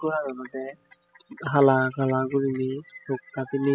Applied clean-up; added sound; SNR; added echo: classical method spectral subtraction.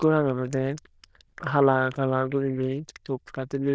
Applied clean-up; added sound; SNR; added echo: neural diffusion model UNIVERSE++.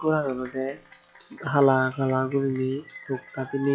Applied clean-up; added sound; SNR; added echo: classical method log-MMSE.